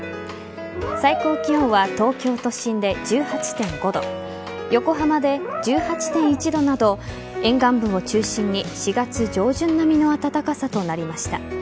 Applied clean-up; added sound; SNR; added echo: none; Brass instrument; 8 dB; none.